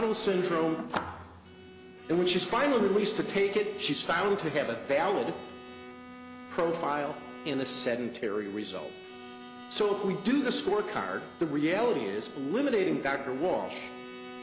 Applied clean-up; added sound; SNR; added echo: none; Bowed string instrument + Bowed string instrument; 16 dB; none.